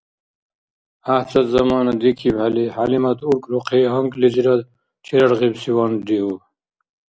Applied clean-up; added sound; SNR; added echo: none; none; none; none.